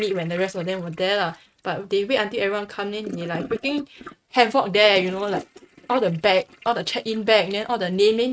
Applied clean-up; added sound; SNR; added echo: neural mask model RNNoise.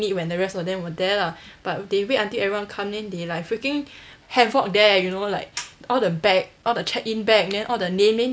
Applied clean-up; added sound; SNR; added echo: none; none; none; none.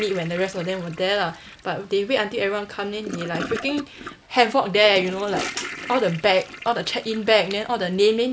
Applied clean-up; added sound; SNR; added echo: none; Toilet flush / Gurgling; 14 dB; none.